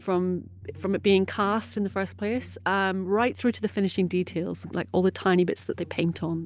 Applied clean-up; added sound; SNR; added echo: none; none; none; none.